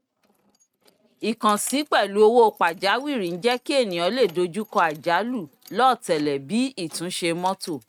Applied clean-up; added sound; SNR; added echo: neural mask model RNNoise.